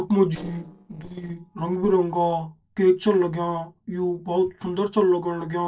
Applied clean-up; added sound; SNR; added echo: neural separator model SepFormer DNS4.